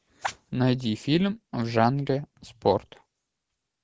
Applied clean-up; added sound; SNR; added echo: none; none; none; none.